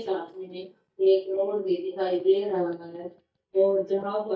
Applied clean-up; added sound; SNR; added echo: neural mask model DeepFilterNet 3.